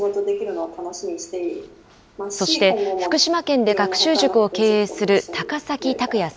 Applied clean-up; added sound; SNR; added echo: none; none; none; none.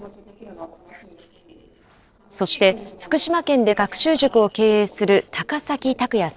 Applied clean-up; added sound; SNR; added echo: neural separator model SepFormer DNS4.